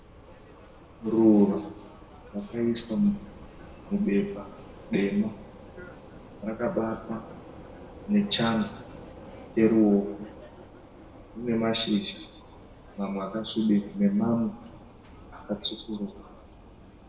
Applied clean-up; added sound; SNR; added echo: none; Vehicle; 18 dB; reverberation time 0.8 s.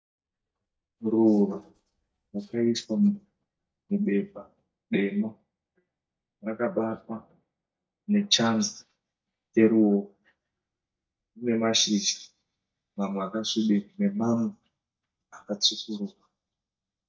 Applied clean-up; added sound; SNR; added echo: neural mask model DeepFilterNet 3.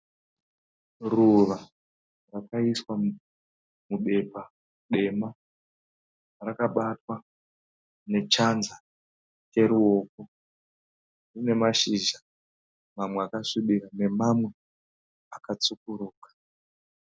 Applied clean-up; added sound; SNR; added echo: none; none; none; none.